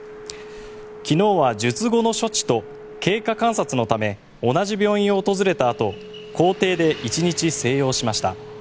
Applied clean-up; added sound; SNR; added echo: none; Telephone; 18 dB; none.